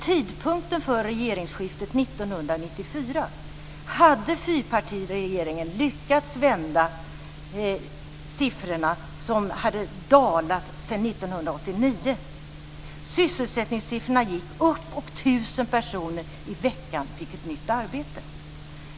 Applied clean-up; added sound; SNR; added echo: none; none; none; none.